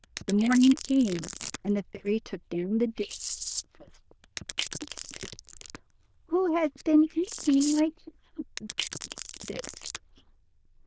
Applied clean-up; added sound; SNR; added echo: neural diffusion model UNIVERSE++.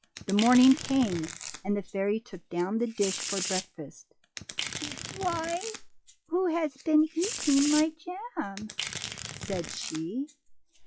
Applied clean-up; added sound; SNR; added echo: classical method log-MMSE.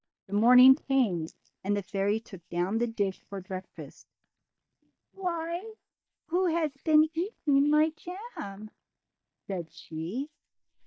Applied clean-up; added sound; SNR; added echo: neural mask model DeepFilterNet 3.